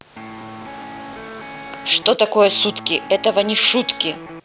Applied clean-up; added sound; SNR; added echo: none; Guitar; 14 dB; none.